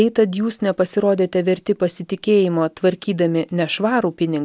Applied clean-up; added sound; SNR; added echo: none; none; none; none.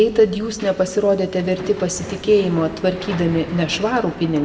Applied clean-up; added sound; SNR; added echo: none; Hammer; 15 dB; reverberation time 1.4 s.